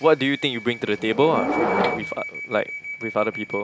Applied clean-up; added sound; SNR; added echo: none; Subway, metro, underground / Door; 5 dB; none.